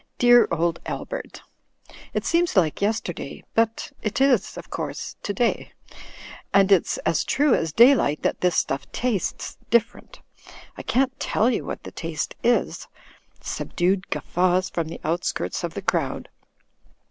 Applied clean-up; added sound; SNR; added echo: none; none; none; none.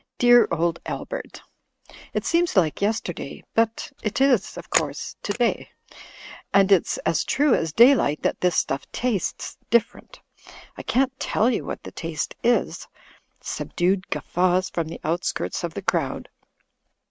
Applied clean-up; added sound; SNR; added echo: neural mask model RNNoise.